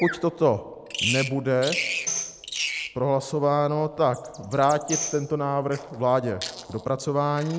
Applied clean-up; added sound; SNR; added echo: none; Bird vocalization, bird call, bird song + Tambourine; 8 dB; none.